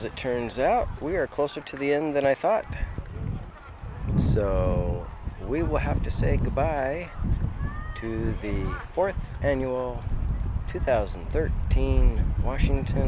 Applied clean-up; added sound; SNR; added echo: none; none; none; none.